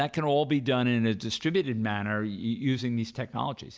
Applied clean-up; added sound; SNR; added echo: none; none; none; none.